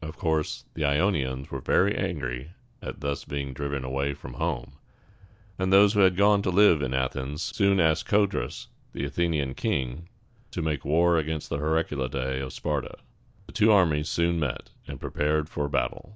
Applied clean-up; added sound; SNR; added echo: none; none; none; none.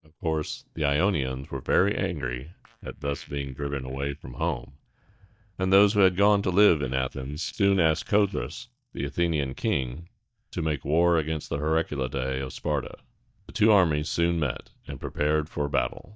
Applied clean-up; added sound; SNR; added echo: neural mask model DeepFilterNet 3.